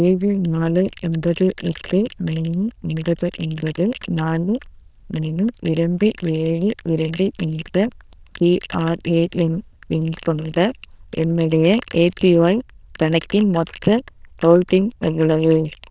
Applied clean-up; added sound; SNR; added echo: neural diffusion model UNIVERSE++.